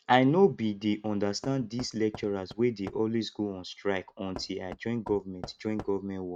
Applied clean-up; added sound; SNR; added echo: neural mask model RNNoise.